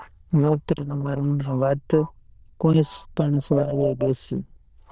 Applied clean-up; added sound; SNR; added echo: neural diffusion model UNIVERSE++.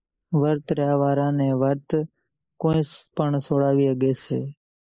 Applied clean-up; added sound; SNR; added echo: neural mask model Resemble Enhance denoiser.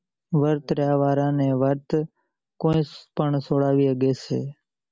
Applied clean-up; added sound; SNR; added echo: none; none; none; none.